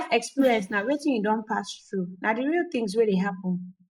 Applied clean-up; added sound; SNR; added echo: neural mask model Resemble Enhance denoiser.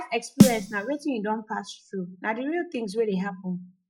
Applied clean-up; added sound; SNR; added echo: classical method log-MMSE.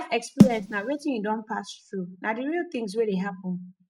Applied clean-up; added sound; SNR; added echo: neural mask model RNNoise.